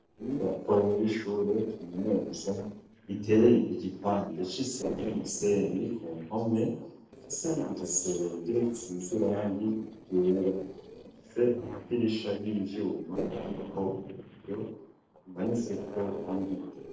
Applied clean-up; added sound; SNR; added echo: neural separator model SepFormer DNS4.